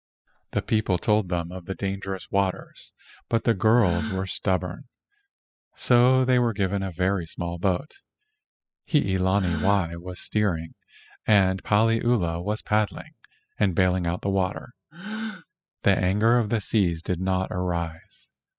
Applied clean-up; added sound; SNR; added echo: classical method spectral subtraction.